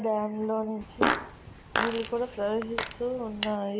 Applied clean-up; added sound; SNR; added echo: none; Fart; 1 dB; none.